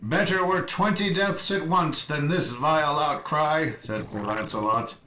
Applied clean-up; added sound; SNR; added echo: neural separator model SepFormer DNS4.